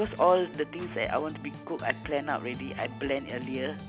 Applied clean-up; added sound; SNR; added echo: none; Organ; 12 dB; none.